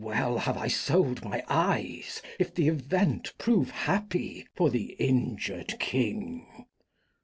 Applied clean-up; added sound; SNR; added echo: none; none; none; none.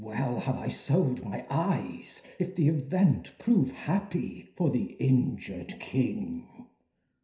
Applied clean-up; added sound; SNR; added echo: none; none; none; reverberation time 0.5 s.